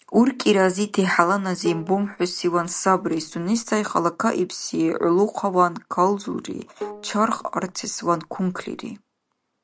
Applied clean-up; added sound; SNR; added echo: none; Bowed string instrument; 18 dB; none.